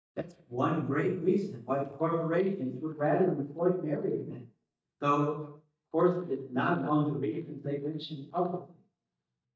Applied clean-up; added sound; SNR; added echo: neural mask model DeepFilterNet 3.